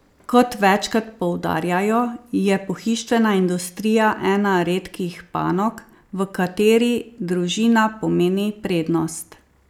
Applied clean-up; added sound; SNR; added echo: none; none; none; none.